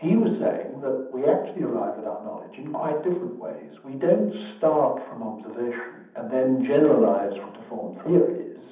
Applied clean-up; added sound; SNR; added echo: none; none; none; reverberation time 0.8 s.